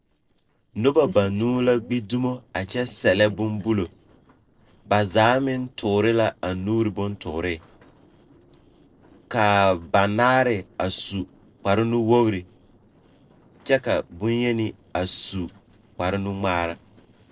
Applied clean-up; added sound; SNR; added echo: neural separator model SepFormer DNS4.